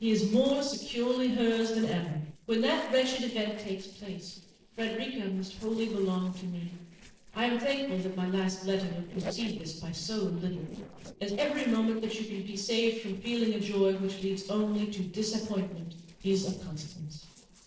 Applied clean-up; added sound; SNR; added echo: neural separator model SepFormer DNS4.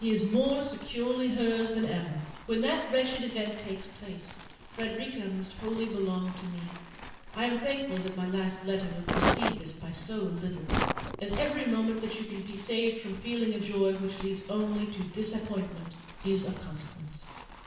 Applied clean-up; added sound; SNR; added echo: none; Crumpling, crinkling; 7 dB; reverberation time 0.8 s.